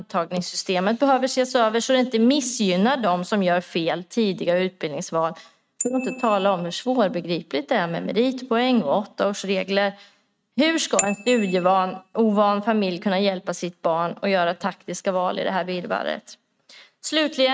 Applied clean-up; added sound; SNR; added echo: neural mask model RNNoise.